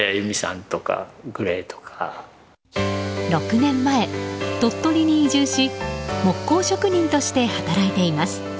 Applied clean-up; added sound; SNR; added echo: none; none; none; none.